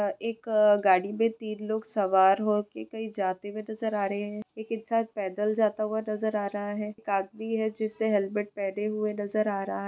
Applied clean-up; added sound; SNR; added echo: none; none; none; none.